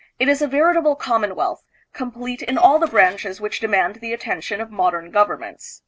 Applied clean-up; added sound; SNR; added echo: neural separator model SepFormer DNS4.